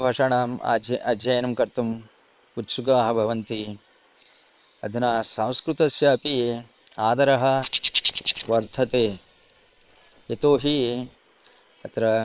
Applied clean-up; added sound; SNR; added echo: neural separator model SepFormer WHAM!.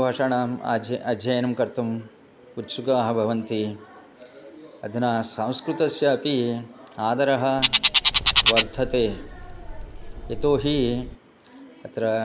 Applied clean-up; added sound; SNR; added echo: none; Bird; 0 dB; none.